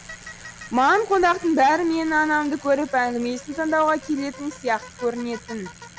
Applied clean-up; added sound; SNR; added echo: none; Bicycle; 18 dB; none.